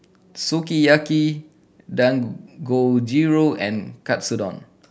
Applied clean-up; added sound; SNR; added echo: none; none; none; none.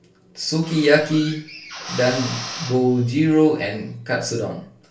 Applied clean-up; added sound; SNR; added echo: none; Drill; 14 dB; reverberation time 0.3 s.